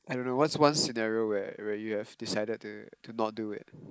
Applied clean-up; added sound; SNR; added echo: neural mask model Resemble Enhance denoiser.